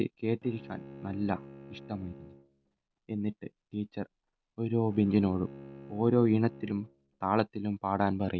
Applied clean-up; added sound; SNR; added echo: none; Bowed string instrument; 19 dB; none.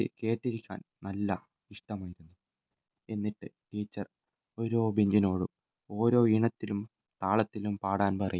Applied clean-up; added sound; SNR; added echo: none; none; none; none.